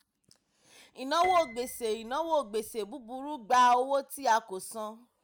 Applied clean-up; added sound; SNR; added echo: none; Piano; 18 dB; none.